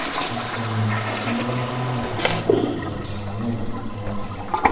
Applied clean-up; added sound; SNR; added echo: none; Toilet flush; -3 dB; reverberation time 1.9 s.